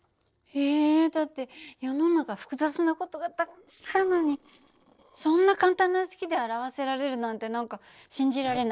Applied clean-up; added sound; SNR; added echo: neural separator model SepFormer DNS4.